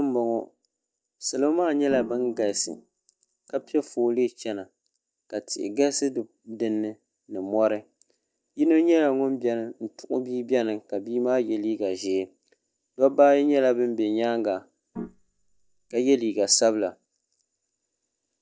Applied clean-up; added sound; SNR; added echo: neural mask model DeepFilterNet 3.